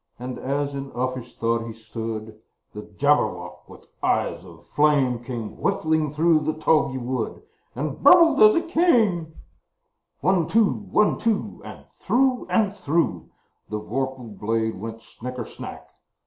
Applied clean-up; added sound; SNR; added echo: none; none; none; none.